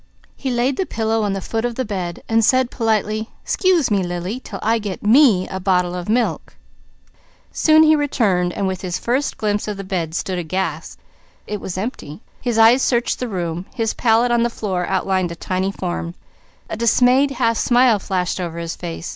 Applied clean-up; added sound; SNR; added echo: none; none; none; none.